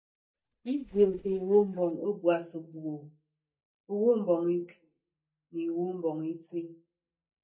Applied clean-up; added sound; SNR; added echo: neural mask model DeepFilterNet 3.